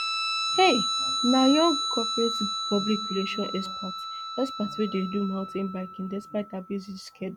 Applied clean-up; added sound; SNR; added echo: none; Guitar; 3 dB; none.